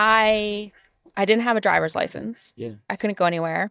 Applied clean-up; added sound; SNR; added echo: neural mask model DeepFilterNet 3.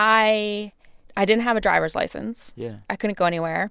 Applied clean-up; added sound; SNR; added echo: none; none; none; none.